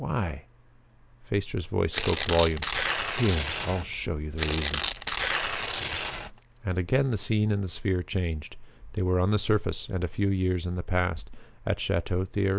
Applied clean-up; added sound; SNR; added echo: none; Tearing; 2 dB; none.